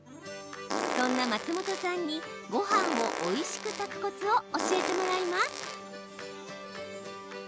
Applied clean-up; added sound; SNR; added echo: none; Fart; 4 dB; none.